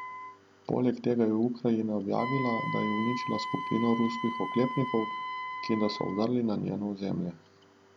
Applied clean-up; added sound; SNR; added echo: none; Wind instrument, woodwind instrument; 8 dB; none.